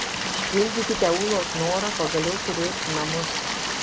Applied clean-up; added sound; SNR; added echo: none; Stream; 1 dB; none.